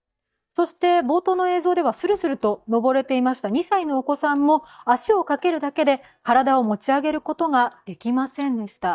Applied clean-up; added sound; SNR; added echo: neural mask model DeepFilterNet 3.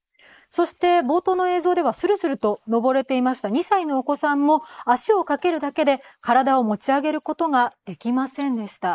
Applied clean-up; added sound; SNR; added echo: neural mask model Resemble Enhance denoiser.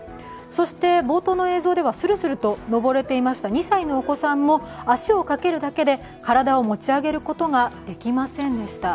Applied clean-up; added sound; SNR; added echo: none; none; none; none.